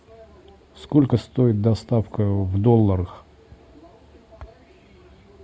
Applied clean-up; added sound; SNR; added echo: none; none; none; none.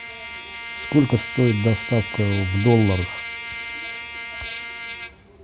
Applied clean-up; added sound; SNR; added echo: none; Trumpet; 9 dB; none.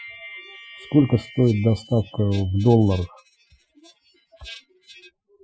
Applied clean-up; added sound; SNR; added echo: classical method Wiener filter.